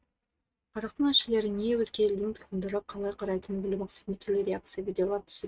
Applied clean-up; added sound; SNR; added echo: neural mask model RNNoise.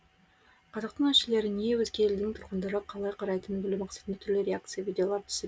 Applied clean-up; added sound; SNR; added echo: none; none; none; none.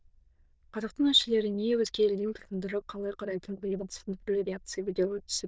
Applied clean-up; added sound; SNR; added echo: neural diffusion model UNIVERSE++.